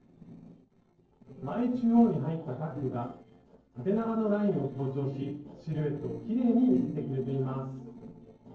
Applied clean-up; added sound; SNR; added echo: neural separator model SepFormer DNS4.